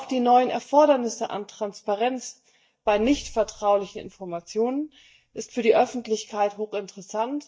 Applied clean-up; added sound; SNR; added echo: neural mask model DeepFilterNet 3.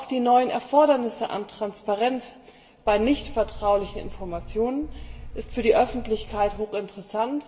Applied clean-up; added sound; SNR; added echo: none; Buzz; 12 dB; reverberation time 2.9 s.